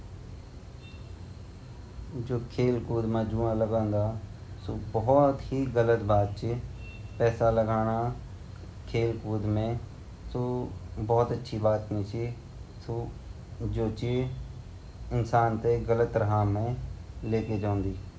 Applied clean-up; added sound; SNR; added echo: none; none; none; none.